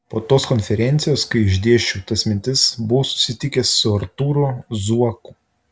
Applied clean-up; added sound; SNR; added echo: none; none; none; none.